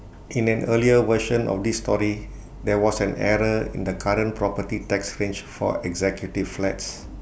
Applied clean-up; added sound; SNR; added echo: none; none; none; none.